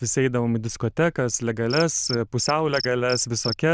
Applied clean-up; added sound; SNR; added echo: neural diffusion model UNIVERSE++.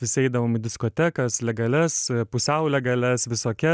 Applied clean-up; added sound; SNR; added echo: neural mask model DeepFilterNet 3.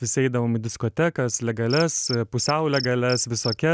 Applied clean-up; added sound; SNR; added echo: none; Cricket; 13 dB; none.